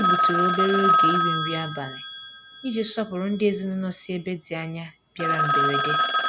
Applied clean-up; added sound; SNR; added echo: none; Telephone; -3 dB; none.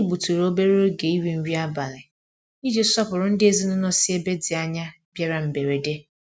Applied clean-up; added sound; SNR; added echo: none; none; none; none.